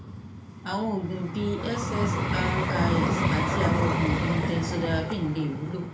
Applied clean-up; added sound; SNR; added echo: none; Vehicle; -3 dB; reverberation time 0.4 s.